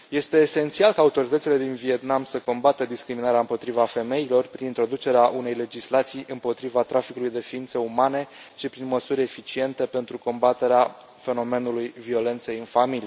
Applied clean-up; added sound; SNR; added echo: none; none; none; none.